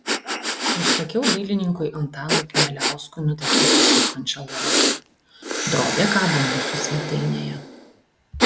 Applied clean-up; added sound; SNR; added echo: none; Breathing; -3 dB; none.